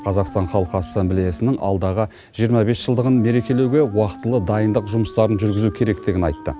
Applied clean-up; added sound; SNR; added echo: none; Wind instrument, woodwind instrument; 19 dB; none.